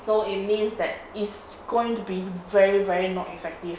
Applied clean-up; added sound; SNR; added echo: none; none; none; none.